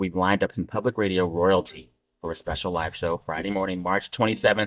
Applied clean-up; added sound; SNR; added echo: neural mask model DeepFilterNet 3.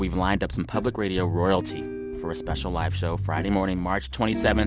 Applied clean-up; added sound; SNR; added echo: none; none; none; none.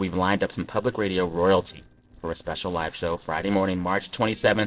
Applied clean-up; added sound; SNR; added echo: neural separator model SepFormer DNS4.